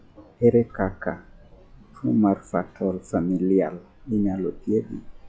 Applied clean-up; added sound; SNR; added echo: classical method log-MMSE.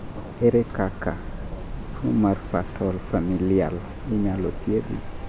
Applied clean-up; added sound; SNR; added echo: none; Train; 8 dB; none.